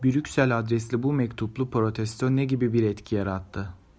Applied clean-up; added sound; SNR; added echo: none; none; none; none.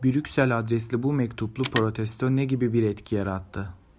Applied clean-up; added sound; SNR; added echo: none; Telephone; 14 dB; none.